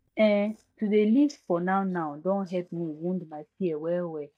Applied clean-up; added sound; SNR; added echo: neural mask model DeepFilterNet 3.